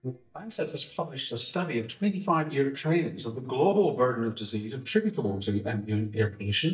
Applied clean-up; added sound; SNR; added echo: neural mask model DeepFilterNet 3.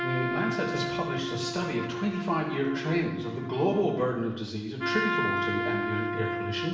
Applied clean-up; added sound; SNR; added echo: none; Trumpet; 3 dB; reverberation time 0.9 s.